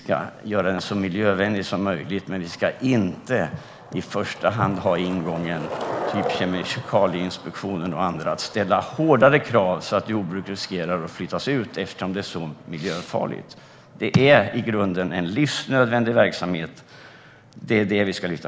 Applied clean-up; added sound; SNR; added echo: none; Skateboard; 15 dB; none.